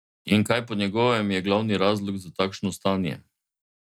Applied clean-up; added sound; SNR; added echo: none; none; none; none.